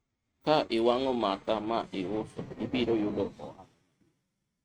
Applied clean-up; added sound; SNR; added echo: neural mask model RNNoise.